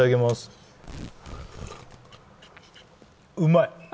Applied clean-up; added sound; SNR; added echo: none; Tearing; 18 dB; none.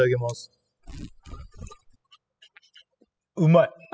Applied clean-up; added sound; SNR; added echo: classical method spectral subtraction.